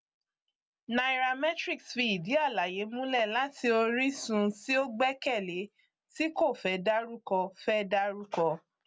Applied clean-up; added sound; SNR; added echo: none; none; none; none.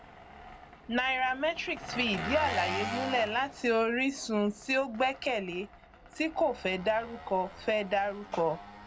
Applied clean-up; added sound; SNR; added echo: none; Engine; 10 dB; none.